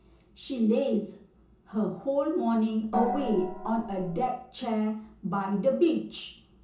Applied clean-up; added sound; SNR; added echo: none; Gong; 5 dB; reverberation time 0.6 s.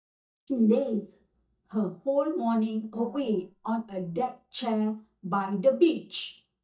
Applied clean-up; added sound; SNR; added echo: neural mask model DeepFilterNet 3.